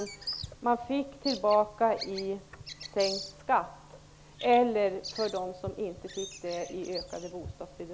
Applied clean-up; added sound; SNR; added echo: none; Bird vocalization, bird call, bird song; 13 dB; none.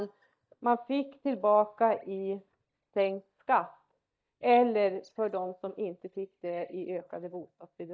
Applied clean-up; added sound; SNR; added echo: neural mask model DeepFilterNet 3.